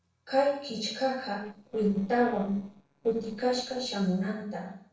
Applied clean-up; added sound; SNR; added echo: neural separator model SepFormer DNS4.